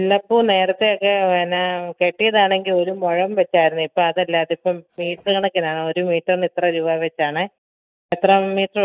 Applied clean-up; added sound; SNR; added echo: neural mask model DeepFilterNet 3.